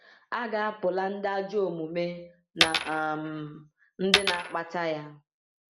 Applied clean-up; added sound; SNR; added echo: none; Coin (dropping); -2 dB; none.